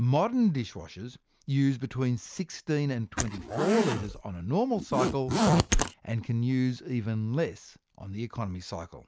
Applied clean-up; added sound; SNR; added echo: none; Zipper (clothing); -1 dB; none.